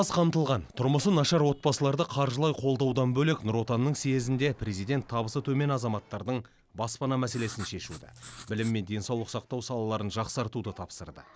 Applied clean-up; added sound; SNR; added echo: none; Writing; 19 dB; none.